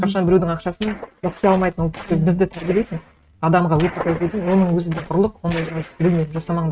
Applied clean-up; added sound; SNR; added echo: neural mask model RNNoise.